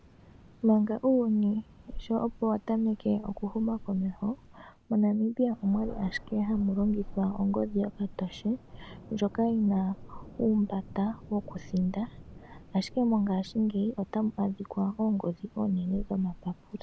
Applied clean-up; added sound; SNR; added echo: none; Thunder; 16 dB; none.